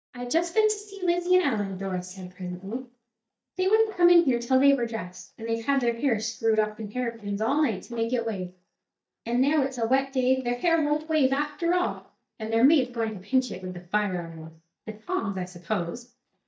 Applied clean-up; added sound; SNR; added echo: neural mask model DeepFilterNet 3.